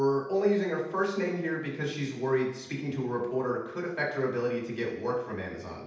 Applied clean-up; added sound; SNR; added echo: none; none; none; reverberation time 0.8 s.